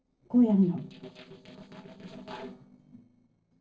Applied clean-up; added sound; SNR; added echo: neural separator model SepFormer DNS4.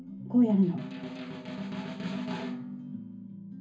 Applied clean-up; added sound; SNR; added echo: none; Snare drum; 10 dB; reverberation time 0.3 s.